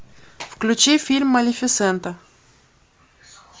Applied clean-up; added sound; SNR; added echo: none; none; none; none.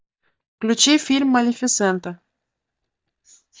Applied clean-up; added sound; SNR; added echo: neural mask model DeepFilterNet 3.